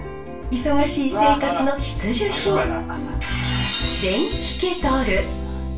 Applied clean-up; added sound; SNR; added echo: none; none; none; reverberation time 0.3 s.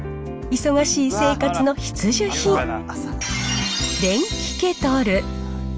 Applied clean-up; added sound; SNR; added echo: none; none; none; none.